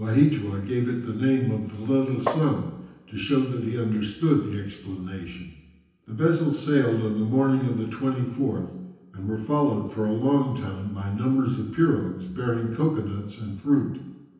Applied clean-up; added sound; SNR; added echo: none; Tap; 5 dB; reverberation time 0.9 s.